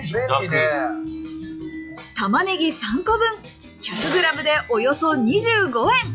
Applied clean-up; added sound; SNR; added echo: classical method log-MMSE.